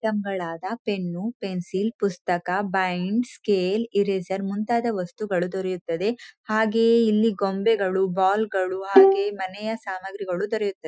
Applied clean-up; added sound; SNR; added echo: classical method Wiener filter.